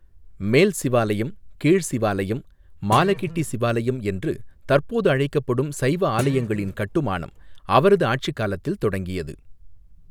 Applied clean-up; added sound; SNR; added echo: none; Guitar; 14 dB; none.